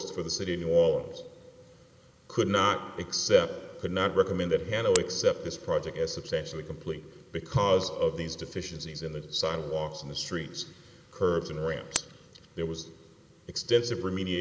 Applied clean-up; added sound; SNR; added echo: none; Camera; 17 dB; reverberation time 2.1 s.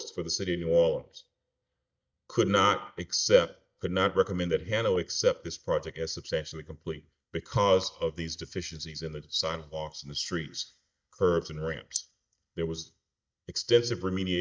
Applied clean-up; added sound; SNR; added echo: neural mask model DeepFilterNet 3.